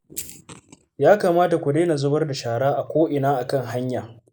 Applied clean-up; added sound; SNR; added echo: neural mask model Resemble Enhance denoiser.